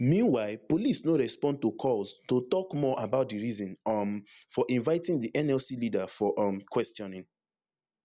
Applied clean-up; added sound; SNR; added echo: none; none; none; none.